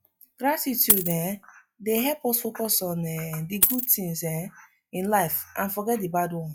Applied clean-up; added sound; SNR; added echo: classical method log-MMSE.